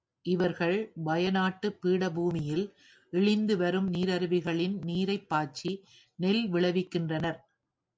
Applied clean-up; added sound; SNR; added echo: none; none; none; none.